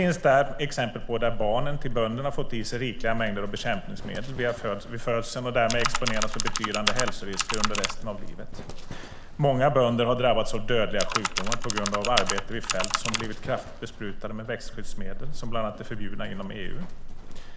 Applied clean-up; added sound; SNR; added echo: none; Computer keyboard + Livestock, farm animals, working animals; 0 dB; none.